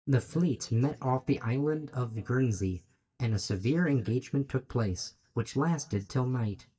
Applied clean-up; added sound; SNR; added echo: neural mask model DeepFilterNet 3.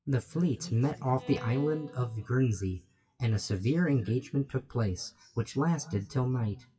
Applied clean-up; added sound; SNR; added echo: classical method WPE with log-MMSE.